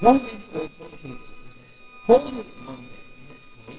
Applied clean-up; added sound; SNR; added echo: neural separator model SepFormer WHAMR!.